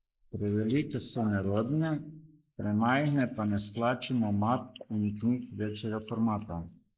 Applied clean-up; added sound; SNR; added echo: neural mask model Resemble Enhance denoiser.